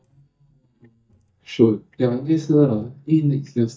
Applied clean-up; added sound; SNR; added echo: neural mask model DeepFilterNet 3.